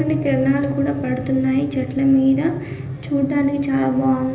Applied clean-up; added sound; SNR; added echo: none; none; none; reverberation time 1.4 s.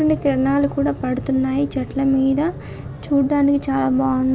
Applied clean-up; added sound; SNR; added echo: none; none; none; none.